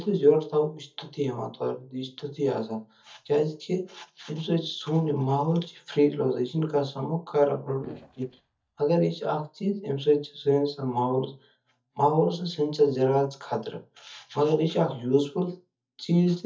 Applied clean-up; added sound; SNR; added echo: neural mask model DeepFilterNet 3.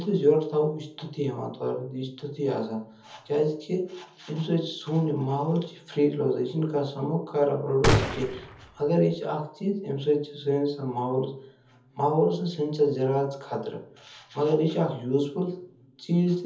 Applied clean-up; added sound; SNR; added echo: none; Gunshot, gunfire; 1 dB; reverberation time 0.7 s.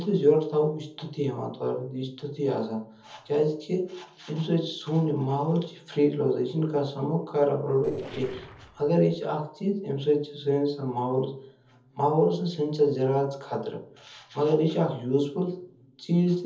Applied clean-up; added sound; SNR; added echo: neural separator model SepFormer DNS4.